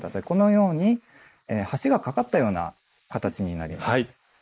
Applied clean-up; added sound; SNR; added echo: neural mask model Resemble Enhance denoiser.